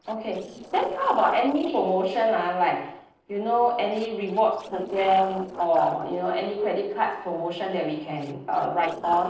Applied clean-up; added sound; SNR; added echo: neural separator model SepFormer DNS4.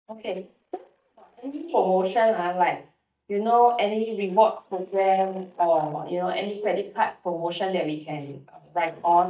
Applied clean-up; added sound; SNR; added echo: neural mask model DeepFilterNet 3.